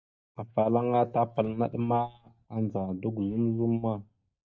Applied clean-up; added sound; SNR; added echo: neural mask model DeepFilterNet 3.